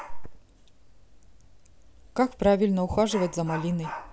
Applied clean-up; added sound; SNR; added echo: none; Dog; 16 dB; none.